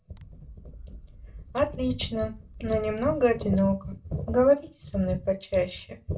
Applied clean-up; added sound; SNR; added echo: none; Scissors; 18 dB; reverberation time 0.2 s.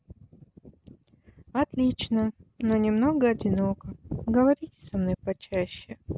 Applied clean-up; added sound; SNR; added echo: none; none; none; none.